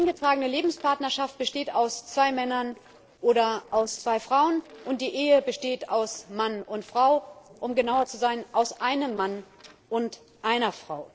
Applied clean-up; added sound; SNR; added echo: neural separator model SepFormer DNS4.